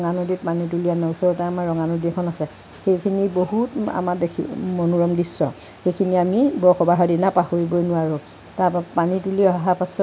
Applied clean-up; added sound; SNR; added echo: none; none; none; none.